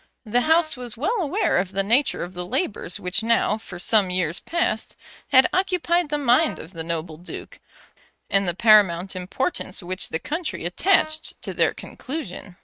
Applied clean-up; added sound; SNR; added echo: neural mask model RNNoise.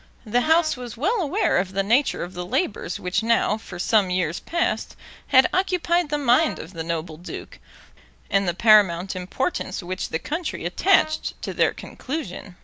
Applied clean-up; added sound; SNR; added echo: none; Brass instrument; 13 dB; none.